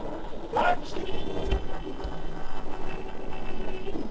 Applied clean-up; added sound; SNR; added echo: neural separator model SepFormer DNS4.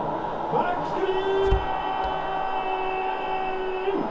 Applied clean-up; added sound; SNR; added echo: none; Engine / Car; 8 dB; reverberation time 0.6 s.